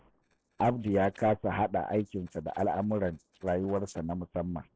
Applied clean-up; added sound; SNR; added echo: neural separator model SepFormer DNS4.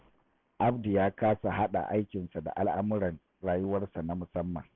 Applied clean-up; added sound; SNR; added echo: none; none; none; none.